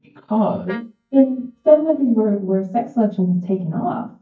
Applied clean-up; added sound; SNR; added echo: neural mask model DeepFilterNet 3.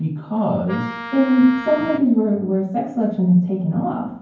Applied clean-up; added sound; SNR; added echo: none; Wind instrument, woodwind instrument; 13 dB; reverberation time 0.9 s.